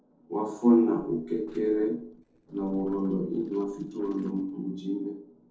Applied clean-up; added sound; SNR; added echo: neural separator model SepFormer DNS4.